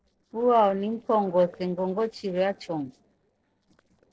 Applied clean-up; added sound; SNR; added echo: neural separator model SepFormer DNS4.